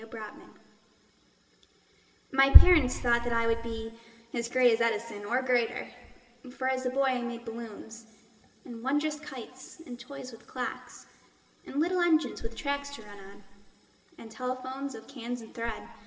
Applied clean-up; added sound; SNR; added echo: none; none; none; reverberation time 1.9 s.